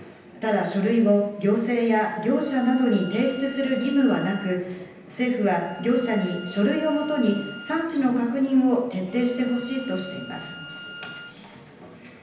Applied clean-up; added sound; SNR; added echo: none; Bowed string instrument; 18 dB; reverberation time 0.9 s.